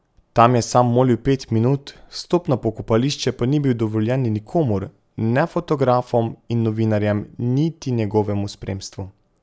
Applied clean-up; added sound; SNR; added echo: none; none; none; none.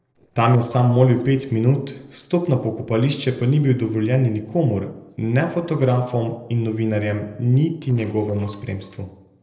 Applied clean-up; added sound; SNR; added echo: neural separator model SepFormer DNS4.